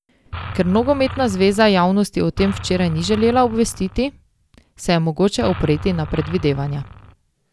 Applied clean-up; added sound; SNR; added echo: none; Engine; 13 dB; none.